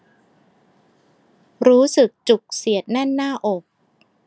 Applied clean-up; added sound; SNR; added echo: none; none; none; none.